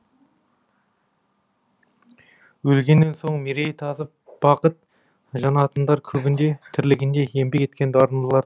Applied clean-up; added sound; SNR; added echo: none; none; none; none.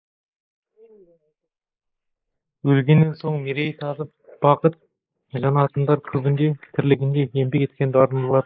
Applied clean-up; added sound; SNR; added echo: neural mask model Resemble Enhance denoiser.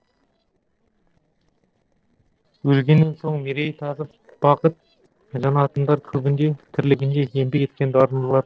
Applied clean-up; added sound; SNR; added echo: neural separator model SepFormer DNS4.